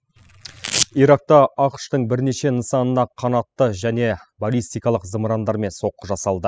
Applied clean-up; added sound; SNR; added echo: classical method spectral subtraction.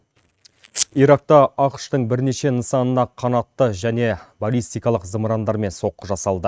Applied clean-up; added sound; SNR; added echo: neural mask model RNNoise.